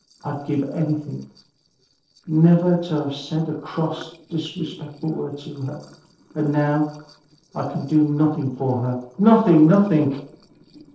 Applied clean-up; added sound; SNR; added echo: neural separator model SepFormer DNS4.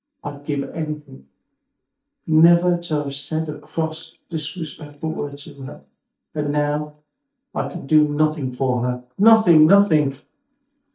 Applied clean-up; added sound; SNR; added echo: neural mask model DeepFilterNet 3.